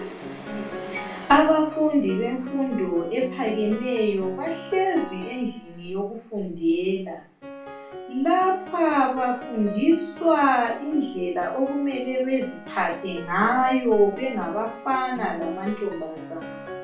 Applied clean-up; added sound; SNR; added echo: none; Piano; 14 dB; reverberation time 0.3 s.